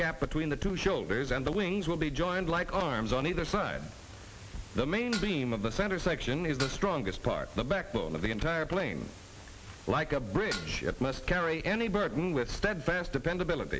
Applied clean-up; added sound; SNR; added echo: none; Dishes, pots, and pans; 12 dB; none.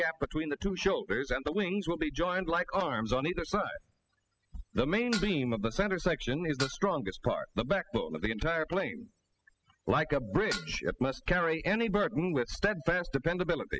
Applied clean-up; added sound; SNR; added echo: classical method spectral subtraction.